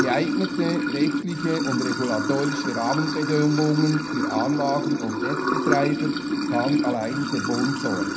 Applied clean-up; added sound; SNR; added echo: none; Sink (filling or washing) / Water; 0 dB; reverberation time 0.5 s.